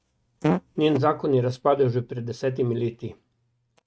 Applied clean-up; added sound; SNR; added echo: neural mask model RNNoise.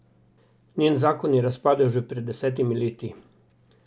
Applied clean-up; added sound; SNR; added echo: none; none; none; none.